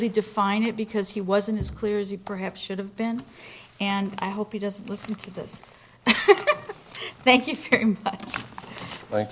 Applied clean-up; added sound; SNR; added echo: none; none; none; none.